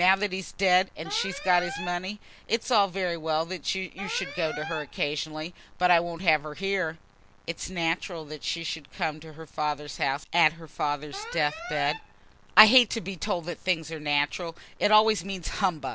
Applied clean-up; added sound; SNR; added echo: none; Alarm; 12 dB; none.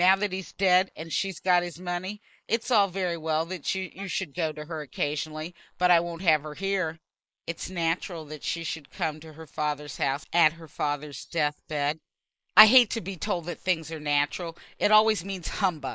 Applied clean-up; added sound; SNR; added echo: neural mask model Resemble Enhance denoiser.